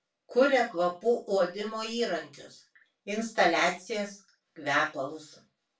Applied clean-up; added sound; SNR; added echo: none; none; none; reverberation time 0.3 s.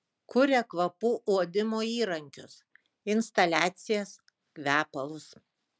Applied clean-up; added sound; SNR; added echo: none; none; none; none.